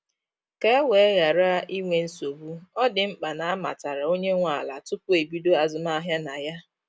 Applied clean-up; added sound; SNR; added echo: none; none; none; none.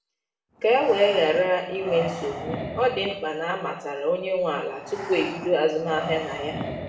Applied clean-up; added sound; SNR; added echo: none; Breathing; 11 dB; reverberation time 0.8 s.